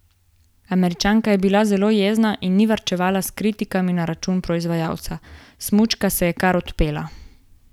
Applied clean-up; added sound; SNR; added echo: none; none; none; none.